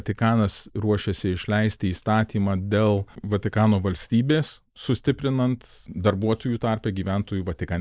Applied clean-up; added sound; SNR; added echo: neural mask model Resemble Enhance denoiser.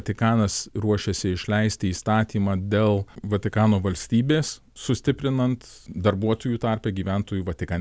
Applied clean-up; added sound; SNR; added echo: none; none; none; none.